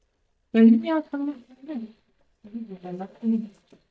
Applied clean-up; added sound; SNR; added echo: neural mask model DeepFilterNet 3.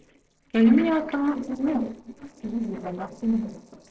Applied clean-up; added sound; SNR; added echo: neural separator model SepFormer DNS4.